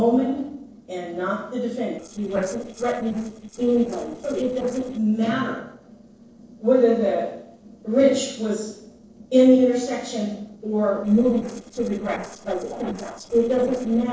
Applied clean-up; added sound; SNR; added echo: neural separator model SepFormer DNS4.